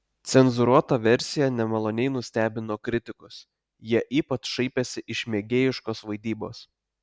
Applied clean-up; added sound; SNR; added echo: none; none; none; none.